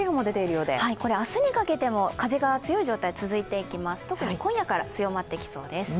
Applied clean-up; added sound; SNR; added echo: none; none; none; none.